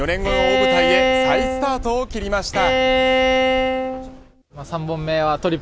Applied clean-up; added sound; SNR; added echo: none; Bowed string instrument; -4 dB; none.